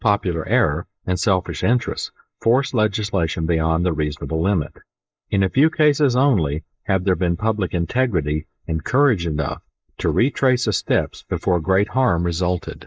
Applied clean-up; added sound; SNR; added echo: neural mask model Resemble Enhance denoiser.